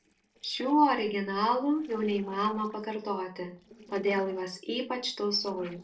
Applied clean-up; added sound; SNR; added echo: neural separator model SepFormer DNS4.